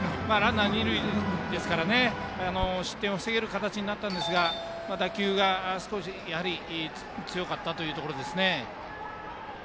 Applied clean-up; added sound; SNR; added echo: none; Aircraft + Doorbell; 13 dB; none.